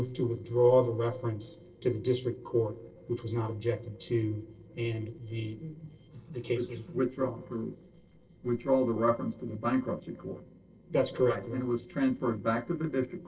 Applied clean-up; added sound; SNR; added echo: neural separator model SepFormer DNS4.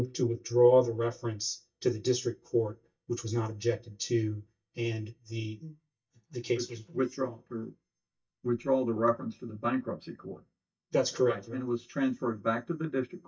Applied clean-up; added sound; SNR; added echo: neural mask model DeepFilterNet 3.